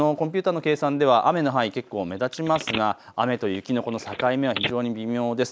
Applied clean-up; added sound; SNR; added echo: neural mask model Resemble Enhance denoiser.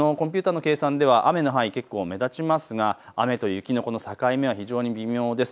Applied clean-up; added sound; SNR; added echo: none; none; none; none.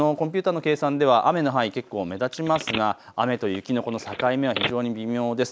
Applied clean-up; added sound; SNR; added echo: none; Telephone; 12 dB; none.